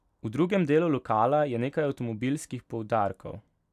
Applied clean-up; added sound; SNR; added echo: none; none; none; none.